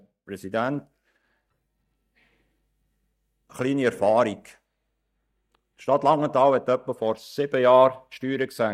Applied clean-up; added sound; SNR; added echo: neural mask model DeepFilterNet 3.